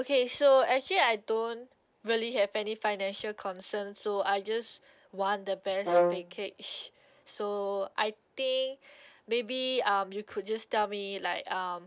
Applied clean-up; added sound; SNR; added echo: none; Brass instrument; -1 dB; none.